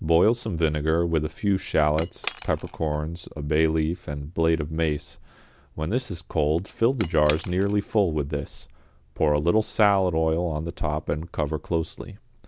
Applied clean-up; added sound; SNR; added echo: none; Cutlery, silverware / Chink, clink; 16 dB; none.